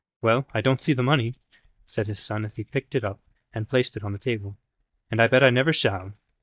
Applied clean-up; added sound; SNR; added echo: neural mask model DeepFilterNet 3.